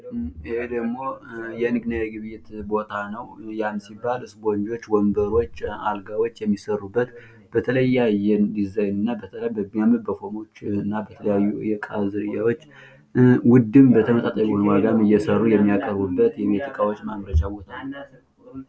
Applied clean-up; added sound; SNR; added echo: none; none; none; none.